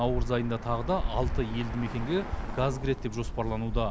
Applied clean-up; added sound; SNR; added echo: none; Bird; 2 dB; none.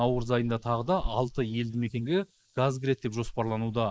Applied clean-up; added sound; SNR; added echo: neural mask model Resemble Enhance denoiser.